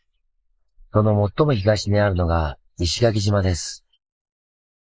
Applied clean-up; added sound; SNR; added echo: neural mask model Resemble Enhance denoiser.